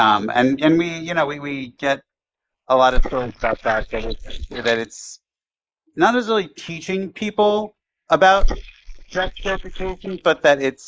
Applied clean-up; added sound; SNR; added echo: neural mask model Resemble Enhance denoiser.